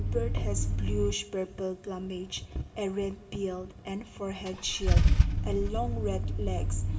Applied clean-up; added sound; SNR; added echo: none; Idling / Engine starting / Car; -5 dB; reverberation time 1.6 s.